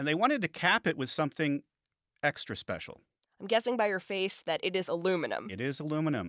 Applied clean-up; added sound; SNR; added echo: none; none; none; none.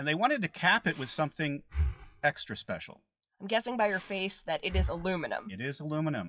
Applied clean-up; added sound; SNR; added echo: classical method WPE with log-MMSE.